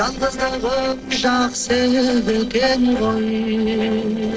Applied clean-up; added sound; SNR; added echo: neural separator model SepFormer DNS4.